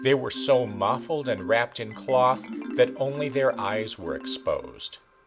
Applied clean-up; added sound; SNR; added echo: none; Marimba, xylophone; 12 dB; none.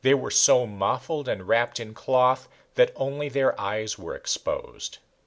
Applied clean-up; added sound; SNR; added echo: none; none; none; none.